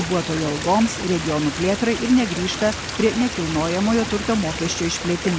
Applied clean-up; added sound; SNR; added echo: none; Stream; 7 dB; none.